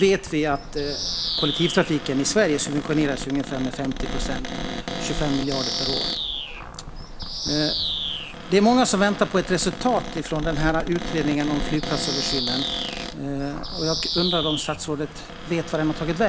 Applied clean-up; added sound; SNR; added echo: none; Bird vocalization, bird call, bird song + Cupboard open or close; 5 dB; none.